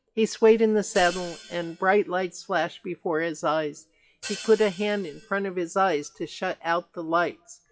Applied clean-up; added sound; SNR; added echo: classical method WPE with log-MMSE.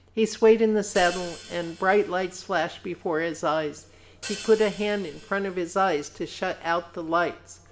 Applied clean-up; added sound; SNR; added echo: none; Hi-hat; 19 dB; reverberation time 2.5 s.